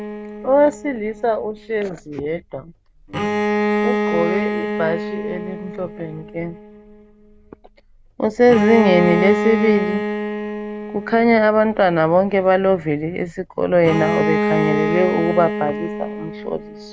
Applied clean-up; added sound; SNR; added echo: none; Bowed string instrument; 4 dB; none.